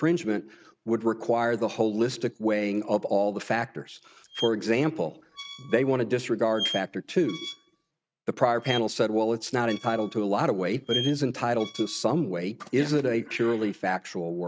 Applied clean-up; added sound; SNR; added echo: neural mask model RNNoise.